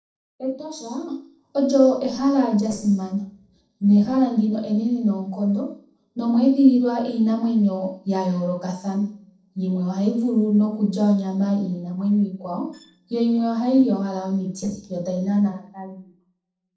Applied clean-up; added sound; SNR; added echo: neural separator model SepFormer DNS4.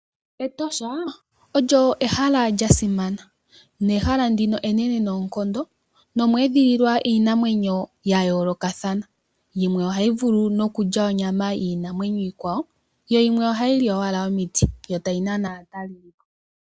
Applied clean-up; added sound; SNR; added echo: none; none; none; none.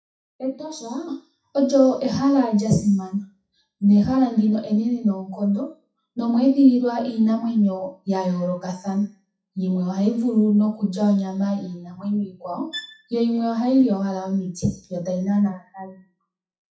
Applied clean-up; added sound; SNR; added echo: classical method WPE with log-MMSE.